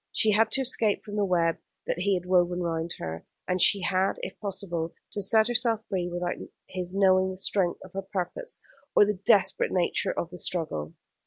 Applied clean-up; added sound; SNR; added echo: none; none; none; none.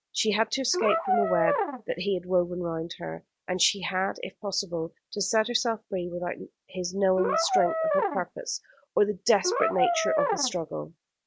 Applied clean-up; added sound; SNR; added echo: none; Brass instrument; -1 dB; none.